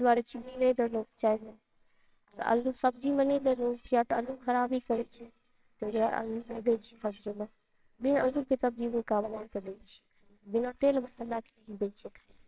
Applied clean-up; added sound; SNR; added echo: neural separator model SepFormer WHAMR!.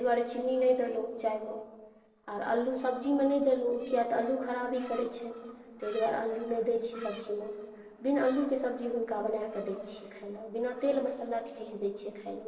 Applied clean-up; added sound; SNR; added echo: neural separator model SepFormer DNS4.